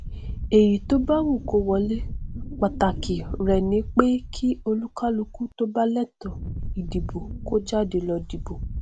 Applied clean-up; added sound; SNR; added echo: none; Wind; 8 dB; none.